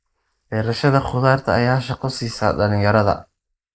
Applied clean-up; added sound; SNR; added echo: neural mask model Resemble Enhance denoiser.